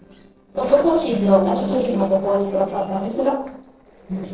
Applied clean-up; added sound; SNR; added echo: neural separator model SepFormer DNS4.